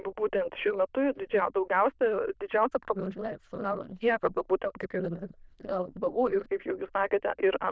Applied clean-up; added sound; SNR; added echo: neural diffusion model UNIVERSE++.